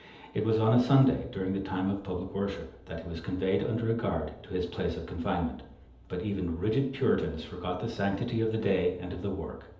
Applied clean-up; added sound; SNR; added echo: none; none; none; reverberation time 0.8 s.